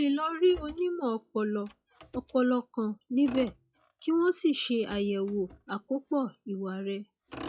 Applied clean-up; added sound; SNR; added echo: classical method log-MMSE.